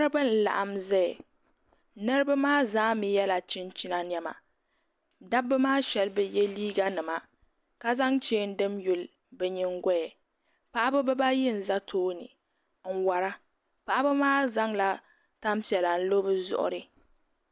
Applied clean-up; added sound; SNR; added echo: none; none; none; none.